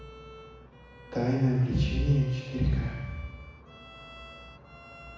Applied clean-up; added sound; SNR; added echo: none; Bowed string instrument; 20 dB; reverberation time 1.1 s.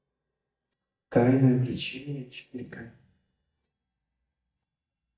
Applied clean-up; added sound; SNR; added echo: neural mask model DeepFilterNet 3.